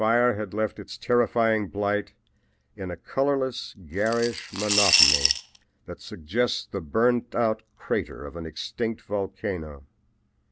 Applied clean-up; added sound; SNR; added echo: none; Coin (dropping) / Glass; -3 dB; none.